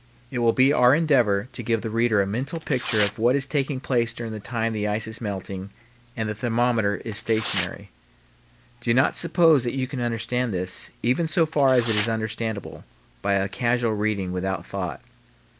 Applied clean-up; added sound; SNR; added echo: none; Tearing; 8 dB; none.